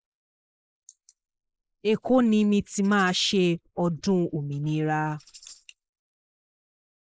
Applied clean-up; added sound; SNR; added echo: neural mask model Resemble Enhance denoiser.